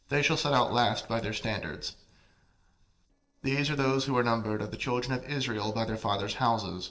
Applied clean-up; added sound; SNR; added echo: neural separator model SepFormer DNS4.